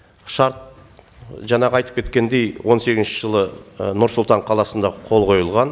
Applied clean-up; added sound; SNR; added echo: none; none; none; none.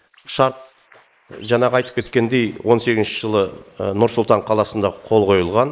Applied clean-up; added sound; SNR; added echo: neural mask model Resemble Enhance denoiser.